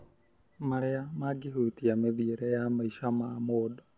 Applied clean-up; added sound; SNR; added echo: none; none; none; none.